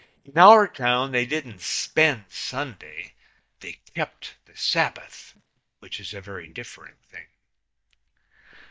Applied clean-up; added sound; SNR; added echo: neural mask model DeepFilterNet 3.